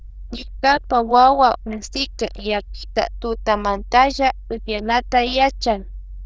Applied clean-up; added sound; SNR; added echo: neural diffusion model UNIVERSE++.